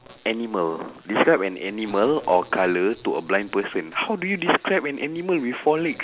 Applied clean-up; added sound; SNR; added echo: none; none; none; none.